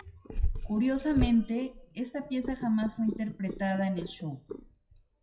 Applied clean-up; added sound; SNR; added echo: classical method WPE with log-MMSE.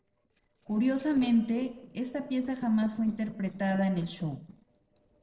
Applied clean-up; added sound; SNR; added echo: neural separator model SepFormer DNS4.